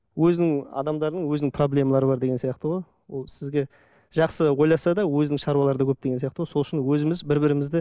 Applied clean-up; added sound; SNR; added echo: none; none; none; none.